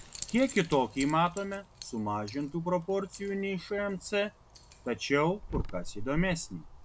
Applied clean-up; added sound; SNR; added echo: none; Keys jangling; 11 dB; none.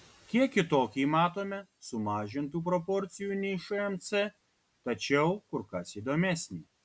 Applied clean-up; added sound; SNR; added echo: none; none; none; none.